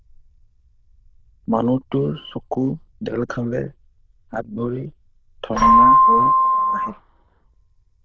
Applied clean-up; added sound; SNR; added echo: neural diffusion model UNIVERSE++.